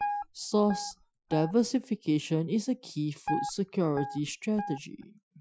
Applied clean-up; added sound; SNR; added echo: classical method Wiener filter.